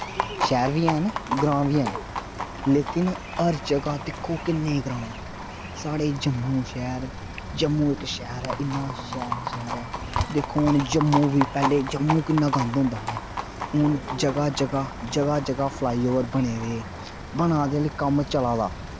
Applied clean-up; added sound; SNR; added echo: none; Livestock, farm animals, working animals; 7 dB; none.